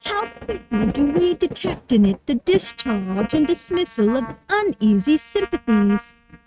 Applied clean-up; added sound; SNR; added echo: neural mask model RNNoise.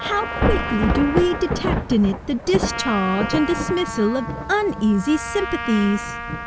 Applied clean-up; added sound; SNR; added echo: none; Trumpet + Thunder / Rain; 4 dB; none.